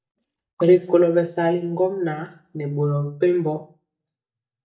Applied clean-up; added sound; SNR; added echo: neural mask model DeepFilterNet 3.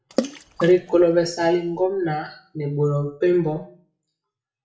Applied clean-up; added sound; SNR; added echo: classical method WPE with log-MMSE.